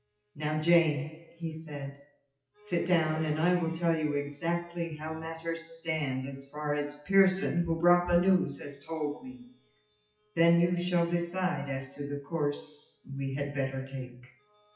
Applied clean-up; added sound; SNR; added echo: classical method WPE with log-MMSE.